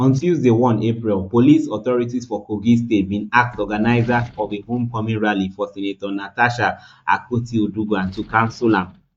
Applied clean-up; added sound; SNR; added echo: neural mask model DeepFilterNet 3.